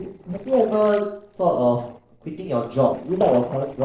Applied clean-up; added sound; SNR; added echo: neural separator model SepFormer DNS4.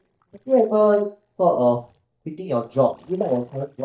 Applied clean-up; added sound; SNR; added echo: neural mask model DeepFilterNet 3.